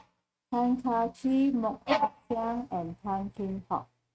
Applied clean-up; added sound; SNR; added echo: neural mask model RNNoise.